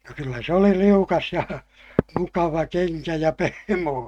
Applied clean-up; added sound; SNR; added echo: neural mask model RNNoise.